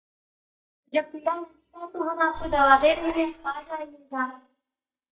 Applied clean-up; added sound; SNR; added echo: neural mask model DeepFilterNet 3.